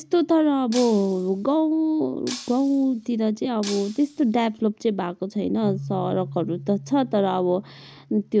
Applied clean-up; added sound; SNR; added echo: none; Keyboard (musical) + Shatter; 17 dB; none.